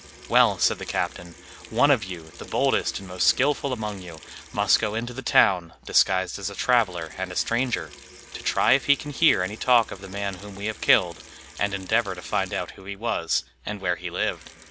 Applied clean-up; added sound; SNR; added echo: none; Sink (filling or washing) / Water tap, faucet; 20 dB; none.